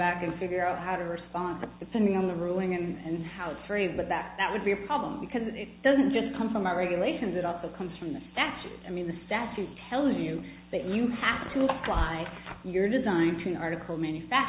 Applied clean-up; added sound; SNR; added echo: none; none; none; none.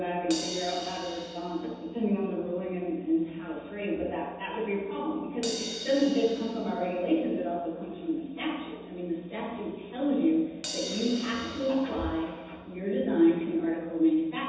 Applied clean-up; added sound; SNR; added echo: none; Crash cymbal; 13 dB; reverberation time 1.1 s.